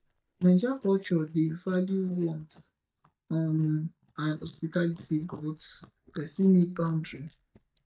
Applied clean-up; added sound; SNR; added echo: neural mask model DeepFilterNet 3.